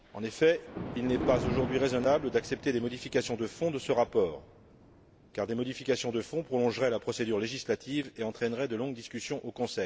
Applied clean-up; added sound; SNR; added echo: none; Thunder; 12 dB; none.